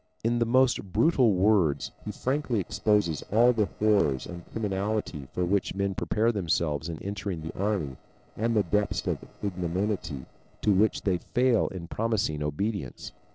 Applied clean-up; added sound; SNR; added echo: neural separator model SepFormer DNS4.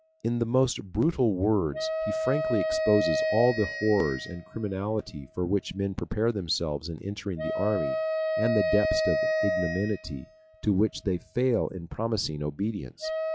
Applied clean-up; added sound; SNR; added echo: classical method log-MMSE.